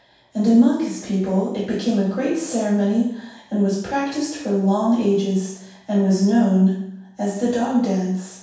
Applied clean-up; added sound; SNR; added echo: none; none; none; reverberation time 0.7 s.